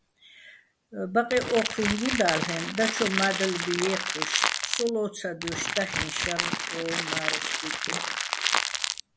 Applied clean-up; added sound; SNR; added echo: none; Crackle; -1 dB; none.